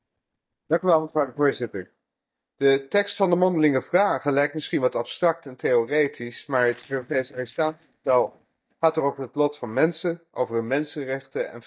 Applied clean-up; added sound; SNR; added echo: neural mask model DeepFilterNet 3.